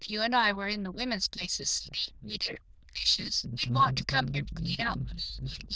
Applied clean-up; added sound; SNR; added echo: neural diffusion model UNIVERSE++.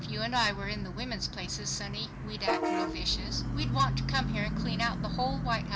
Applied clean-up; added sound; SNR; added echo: none; Bus / Vehicle horn, car horn, honking; 0 dB; none.